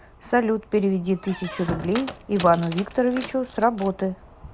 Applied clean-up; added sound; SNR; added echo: none; Squeak; 13 dB; none.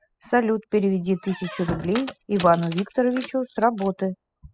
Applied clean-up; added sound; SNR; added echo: classical method spectral subtraction.